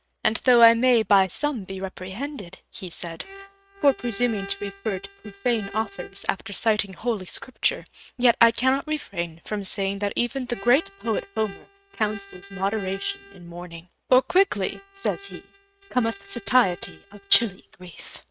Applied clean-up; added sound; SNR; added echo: neural mask model RNNoise.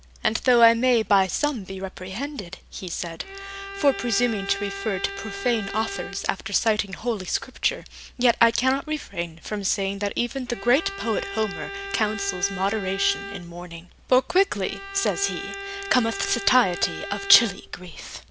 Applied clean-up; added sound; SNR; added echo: none; Bowed string instrument; 10 dB; none.